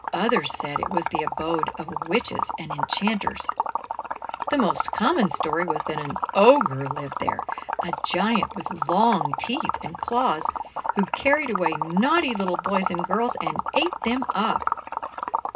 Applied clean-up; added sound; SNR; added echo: none; Liquid; 3 dB; reverberation time 0.2 s.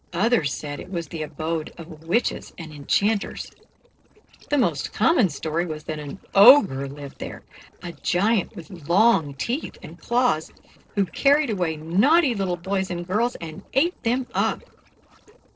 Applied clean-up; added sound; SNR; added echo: neural separator model SepFormer DNS4.